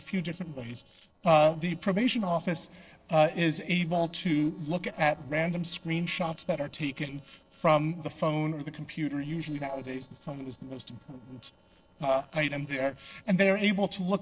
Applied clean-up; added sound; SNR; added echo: neural separator model SepFormer DNS4.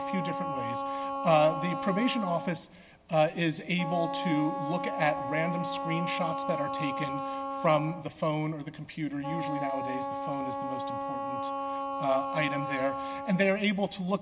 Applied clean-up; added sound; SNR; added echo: none; Wind instrument, woodwind instrument; 4 dB; none.